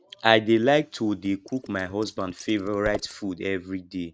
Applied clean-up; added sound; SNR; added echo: neural mask model RNNoise.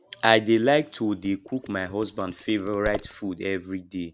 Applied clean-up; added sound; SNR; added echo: none; Scissors; 15 dB; none.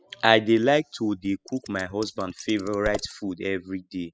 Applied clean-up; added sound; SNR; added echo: classical method spectral subtraction.